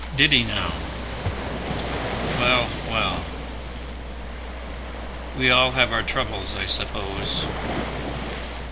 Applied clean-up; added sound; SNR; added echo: none; Waves, surf; 6 dB; none.